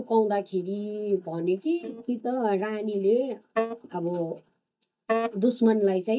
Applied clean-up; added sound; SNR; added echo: neural mask model DeepFilterNet 3.